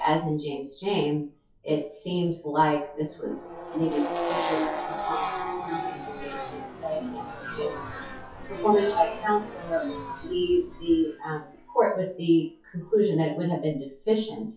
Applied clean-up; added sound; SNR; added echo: classical method WPE with log-MMSE.